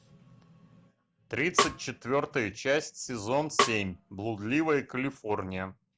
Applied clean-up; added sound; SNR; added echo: none; Snare drum; 1 dB; none.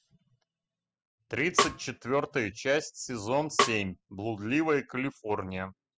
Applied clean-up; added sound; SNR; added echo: classical method spectral subtraction.